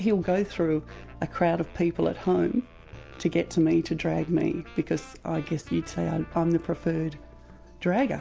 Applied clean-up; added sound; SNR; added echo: none; none; none; none.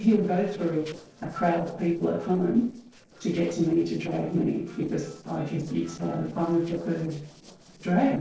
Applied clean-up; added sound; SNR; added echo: neural separator model SepFormer DNS4.